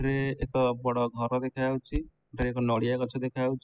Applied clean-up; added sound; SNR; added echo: classical method spectral subtraction.